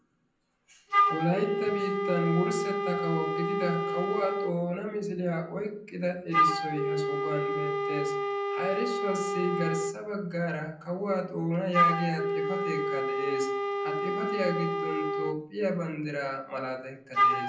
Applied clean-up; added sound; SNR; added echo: none; Wind instrument, woodwind instrument; -2 dB; reverberation time 0.6 s.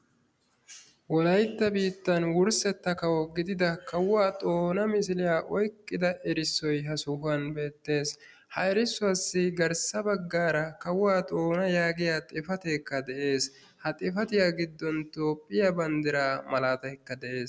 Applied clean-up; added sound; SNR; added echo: none; none; none; none.